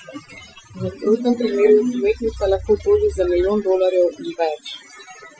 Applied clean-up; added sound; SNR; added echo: classical method Wiener filter.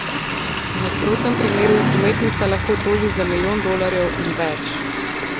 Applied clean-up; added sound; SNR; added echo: none; Water tap, faucet + Motorcycle; 0 dB; none.